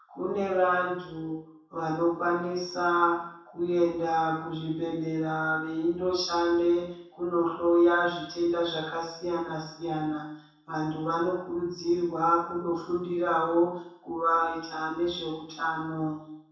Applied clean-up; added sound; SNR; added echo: none; none; none; reverberation time 0.7 s.